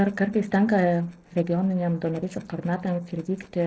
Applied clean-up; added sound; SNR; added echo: neural separator model SepFormer DNS4.